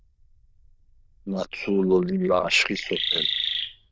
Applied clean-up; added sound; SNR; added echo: neural diffusion model UNIVERSE++.